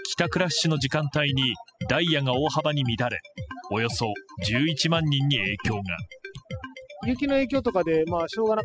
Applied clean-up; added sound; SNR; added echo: classical method spectral subtraction.